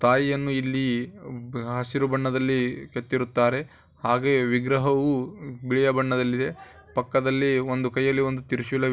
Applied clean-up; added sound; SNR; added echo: none; none; none; none.